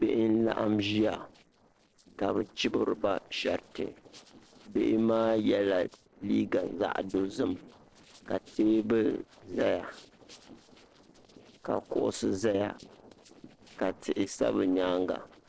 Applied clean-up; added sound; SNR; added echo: neural separator model SepFormer DNS4.